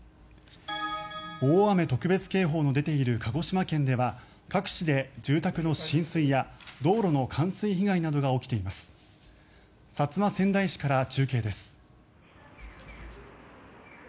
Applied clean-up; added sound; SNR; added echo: none; none; none; none.